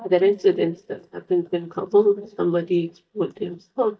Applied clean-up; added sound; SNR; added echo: neural mask model DeepFilterNet 3.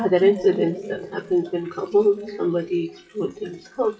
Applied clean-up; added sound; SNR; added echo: classical method WPE with log-MMSE.